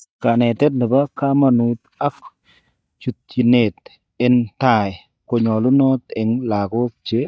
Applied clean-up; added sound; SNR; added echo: neural mask model DeepFilterNet 3.